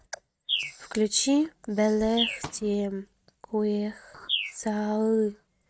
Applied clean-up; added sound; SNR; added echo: neural mask model RNNoise.